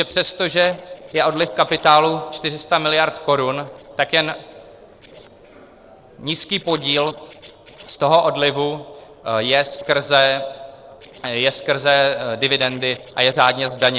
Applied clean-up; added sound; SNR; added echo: neural separator model SepFormer DNS4.